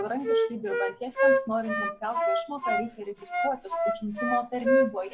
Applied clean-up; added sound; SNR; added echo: none; Wind instrument, woodwind instrument; -5 dB; none.